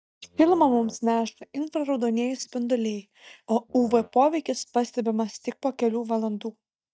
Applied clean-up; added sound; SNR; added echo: neural mask model DeepFilterNet 3.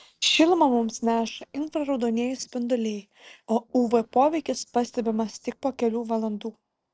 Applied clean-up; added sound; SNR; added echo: neural separator model SepFormer DNS4.